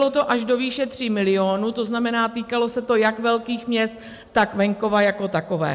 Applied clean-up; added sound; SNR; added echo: none; none; none; none.